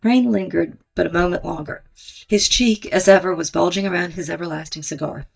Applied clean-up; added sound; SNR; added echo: neural mask model DeepFilterNet 3.